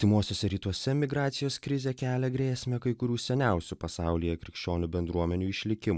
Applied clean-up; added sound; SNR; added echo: none; none; none; none.